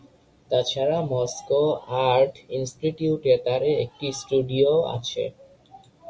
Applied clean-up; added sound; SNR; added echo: none; none; none; none.